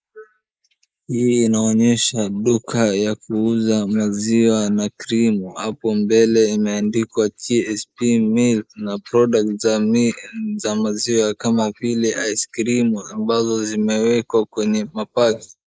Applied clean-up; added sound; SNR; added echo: neural mask model Resemble Enhance denoiser.